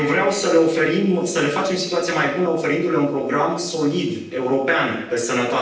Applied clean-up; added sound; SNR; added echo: neural separator model SepFormer DNS4.